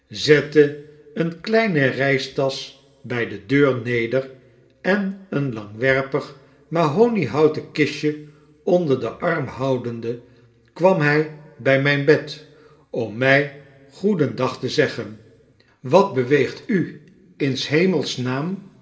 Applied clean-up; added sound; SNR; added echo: none; none; none; reverberation time 1.1 s.